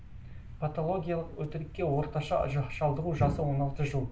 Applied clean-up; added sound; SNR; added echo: none; Thump, thud; 8 dB; reverberation time 0.4 s.